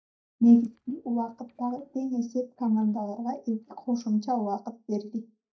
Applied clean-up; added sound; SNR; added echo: neural mask model DeepFilterNet 3.